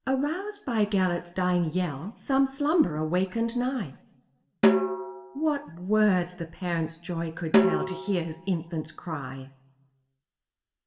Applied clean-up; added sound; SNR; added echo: none; Snare drum; 1 dB; reverberation time 0.6 s.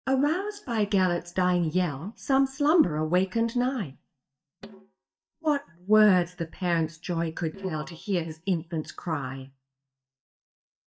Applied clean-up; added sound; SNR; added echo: neural mask model DeepFilterNet 3.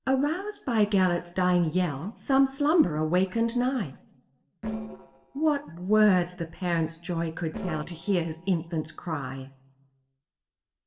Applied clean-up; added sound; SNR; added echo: neural separator model SepFormer DNS4.